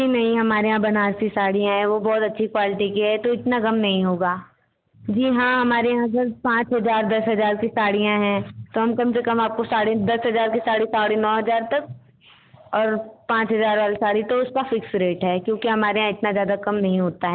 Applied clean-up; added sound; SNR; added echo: none; none; none; none.